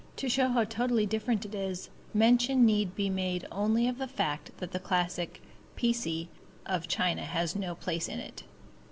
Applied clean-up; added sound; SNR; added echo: none; none; none; none.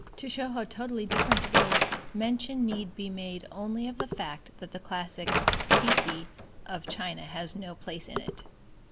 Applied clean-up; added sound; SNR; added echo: none; Wood; -4 dB; none.